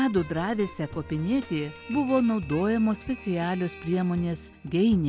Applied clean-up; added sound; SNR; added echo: none; Bell; 15 dB; none.